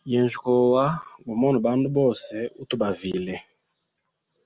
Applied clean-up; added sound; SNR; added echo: none; none; none; none.